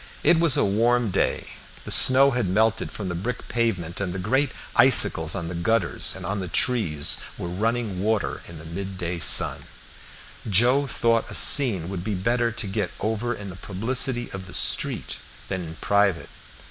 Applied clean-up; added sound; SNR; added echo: none; none; none; none.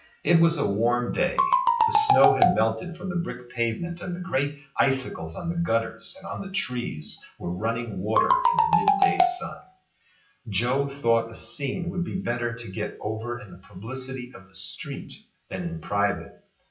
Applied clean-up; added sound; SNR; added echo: classical method WPE with log-MMSE.